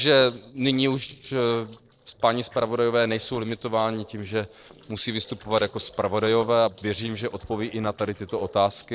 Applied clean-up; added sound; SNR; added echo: neural separator model SepFormer DNS4.